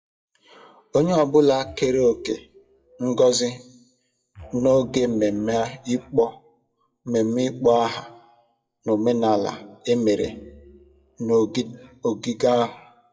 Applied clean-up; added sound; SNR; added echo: classical method WPE with log-MMSE.